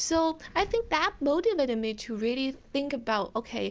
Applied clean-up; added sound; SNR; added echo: none; none; none; none.